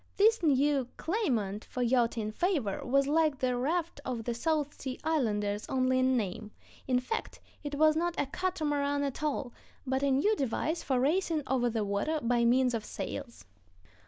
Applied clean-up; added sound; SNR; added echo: none; none; none; none.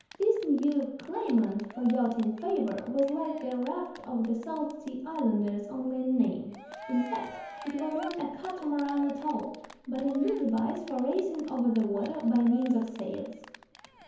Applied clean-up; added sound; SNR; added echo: none; Cheering; 19 dB; reverberation time 0.9 s.